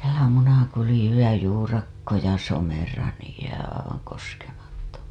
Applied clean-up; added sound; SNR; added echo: none; none; none; none.